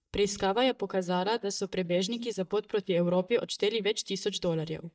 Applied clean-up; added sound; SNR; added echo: neural mask model DeepFilterNet 3.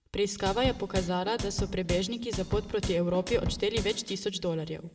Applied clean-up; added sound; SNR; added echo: none; Drum / Drum kit; 6 dB; reverberation time 0.6 s.